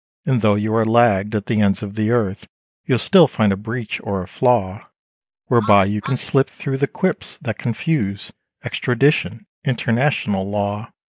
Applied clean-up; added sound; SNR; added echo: neural mask model DeepFilterNet 3.